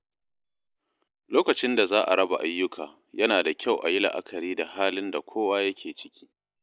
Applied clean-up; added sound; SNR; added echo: none; none; none; none.